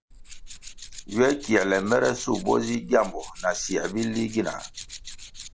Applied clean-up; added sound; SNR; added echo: none; Tools; 14 dB; none.